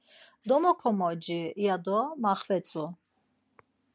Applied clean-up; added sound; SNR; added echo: none; none; none; none.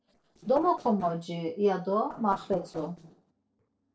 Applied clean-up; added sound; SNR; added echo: neural separator model SepFormer DNS4.